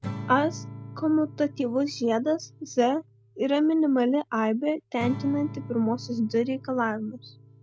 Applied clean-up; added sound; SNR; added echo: none; Acoustic guitar / Strum; 14 dB; none.